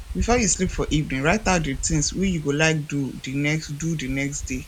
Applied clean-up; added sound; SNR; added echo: none; Wind; 10 dB; none.